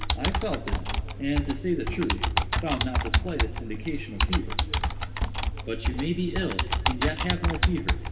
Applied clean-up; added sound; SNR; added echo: none; Computer keyboard; -4 dB; reverberation time 2.0 s.